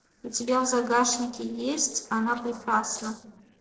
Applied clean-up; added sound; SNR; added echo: neural separator model SepFormer DNS4.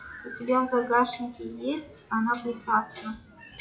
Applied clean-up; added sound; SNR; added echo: classical method WPE with log-MMSE.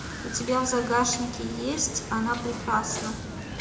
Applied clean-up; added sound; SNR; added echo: none; Wind / Boat, Water vehicle; 7 dB; reverberation time 0.6 s.